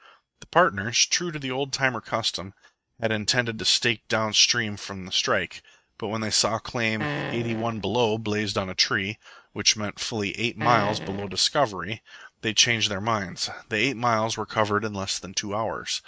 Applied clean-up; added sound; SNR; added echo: neural mask model RNNoise.